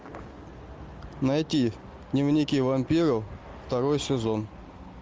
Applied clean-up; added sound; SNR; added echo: none; none; none; none.